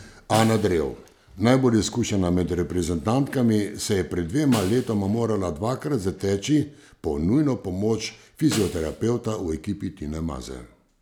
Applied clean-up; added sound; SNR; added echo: none; Snare drum; 15 dB; none.